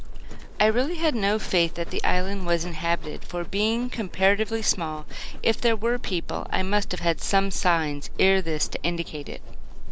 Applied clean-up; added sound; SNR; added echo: none; Livestock, farm animals, working animals; -1 dB; none.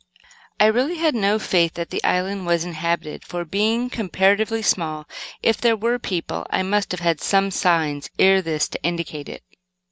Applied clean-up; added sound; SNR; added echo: none; none; none; none.